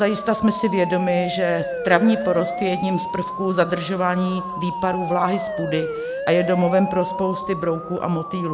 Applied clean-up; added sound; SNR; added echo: none; Siren; 7 dB; none.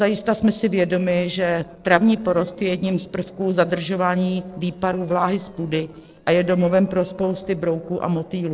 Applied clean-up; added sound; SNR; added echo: neural separator model SepFormer DNS4.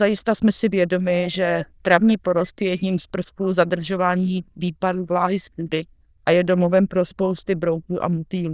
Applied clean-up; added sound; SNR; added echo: neural diffusion model UNIVERSE++.